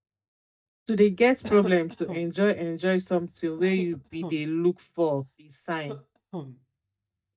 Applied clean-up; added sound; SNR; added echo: neural mask model DeepFilterNet 3.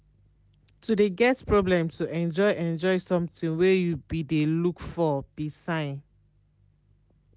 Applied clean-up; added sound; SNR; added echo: none; none; none; none.